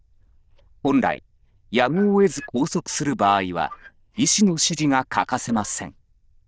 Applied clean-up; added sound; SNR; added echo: neural diffusion model UNIVERSE++.